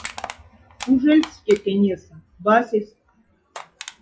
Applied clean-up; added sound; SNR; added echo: classical method log-MMSE.